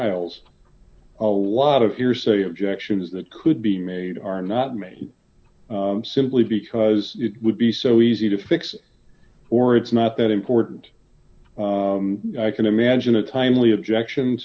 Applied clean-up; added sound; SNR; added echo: none; none; none; none.